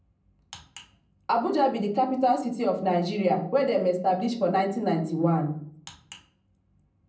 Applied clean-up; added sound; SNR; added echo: none; none; none; reverberation time 0.6 s.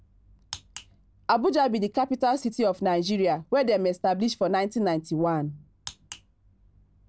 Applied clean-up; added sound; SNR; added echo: none; none; none; none.